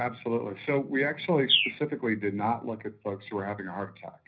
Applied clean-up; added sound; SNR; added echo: none; Bird; 1 dB; reverberation time 0.5 s.